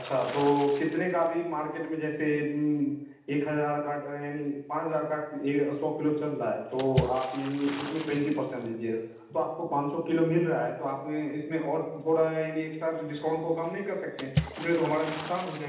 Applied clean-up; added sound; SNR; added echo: none; Water / Splash, splatter; 12 dB; reverberation time 0.8 s.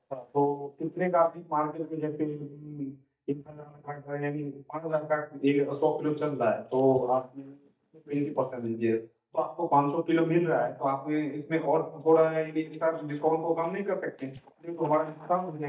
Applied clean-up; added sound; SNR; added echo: neural mask model DeepFilterNet 3.